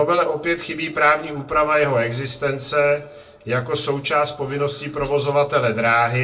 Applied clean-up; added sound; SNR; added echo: neural separator model SepFormer DNS4.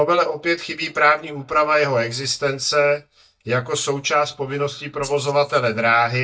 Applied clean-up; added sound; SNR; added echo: neural mask model DeepFilterNet 3.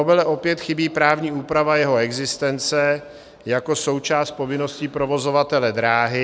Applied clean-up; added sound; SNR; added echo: none; none; none; none.